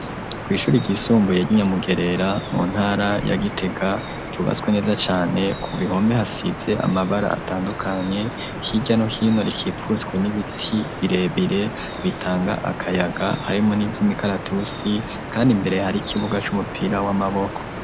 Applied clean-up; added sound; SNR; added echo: none; Drip; 9 dB; none.